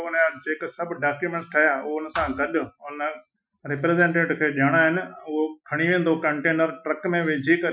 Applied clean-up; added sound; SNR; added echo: classical method Wiener filter.